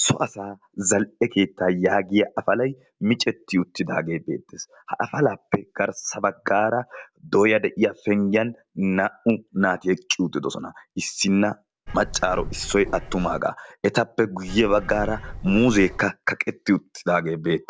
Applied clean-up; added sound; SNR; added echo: none; Bird; 10 dB; none.